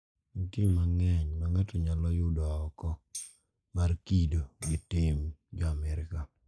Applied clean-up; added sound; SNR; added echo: neural mask model Resemble Enhance denoiser.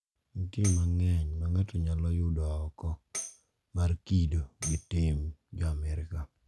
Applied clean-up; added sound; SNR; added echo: none; Tambourine; 15 dB; none.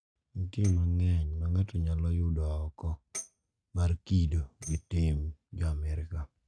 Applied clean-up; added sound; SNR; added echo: neural mask model RNNoise.